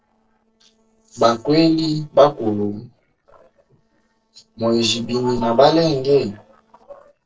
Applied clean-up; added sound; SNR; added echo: neural separator model SepFormer DNS4.